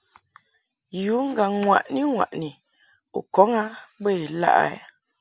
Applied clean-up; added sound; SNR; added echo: none; none; none; none.